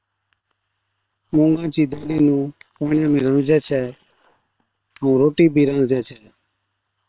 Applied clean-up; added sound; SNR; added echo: neural separator model SepFormer WHAM!.